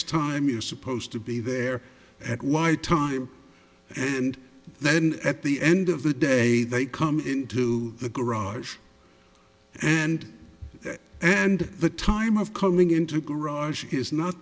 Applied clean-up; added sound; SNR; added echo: none; none; none; none.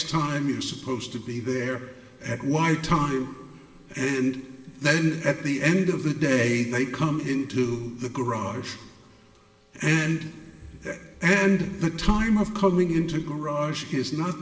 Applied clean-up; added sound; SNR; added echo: none; none; none; reverberation time 2.2 s.